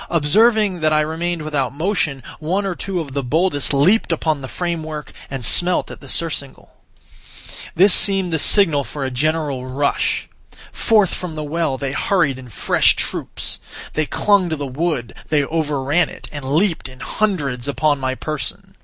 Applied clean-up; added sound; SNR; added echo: none; none; none; none.